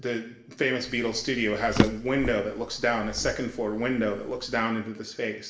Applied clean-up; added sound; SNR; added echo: none; Drawer open or close; 5 dB; reverberation time 0.7 s.